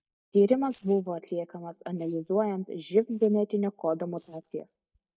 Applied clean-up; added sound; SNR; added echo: neural mask model DeepFilterNet 3.